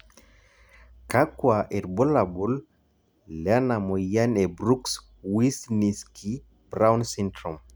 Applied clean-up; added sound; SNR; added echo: none; none; none; none.